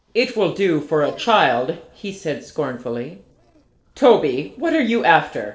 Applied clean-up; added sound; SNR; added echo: neural separator model SepFormer DNS4.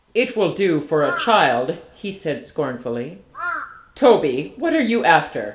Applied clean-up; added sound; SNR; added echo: none; Crow; 14 dB; reverberation time 1.9 s.